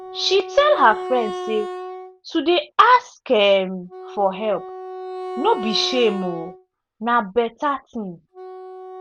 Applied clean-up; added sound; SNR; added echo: none; Wind instrument, woodwind instrument; 12 dB; none.